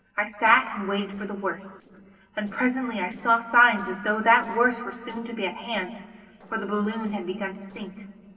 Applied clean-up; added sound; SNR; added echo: neural separator model SepFormer DNS4.